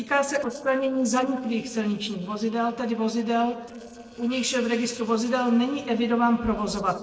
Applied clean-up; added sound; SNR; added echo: neural separator model SepFormer DNS4.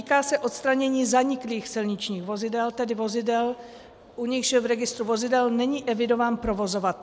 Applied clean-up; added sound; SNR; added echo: none; none; none; none.